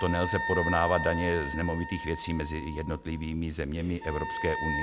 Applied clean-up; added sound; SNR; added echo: none; Wind instrument, woodwind instrument; 6 dB; none.